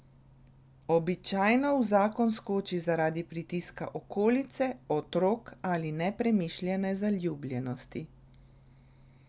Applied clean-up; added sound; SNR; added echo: none; none; none; none.